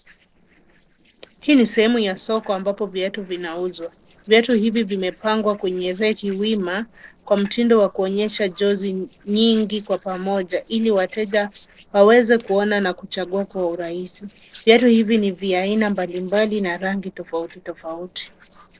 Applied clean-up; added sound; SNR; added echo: neural separator model SepFormer DNS4.